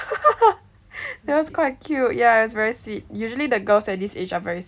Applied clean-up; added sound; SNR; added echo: none; none; none; none.